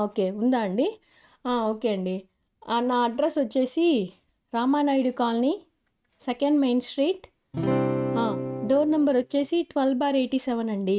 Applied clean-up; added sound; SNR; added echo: neural mask model RNNoise.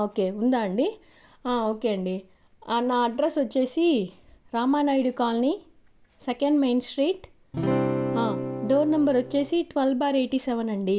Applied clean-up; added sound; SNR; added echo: none; Acoustic guitar / Strum; 3 dB; none.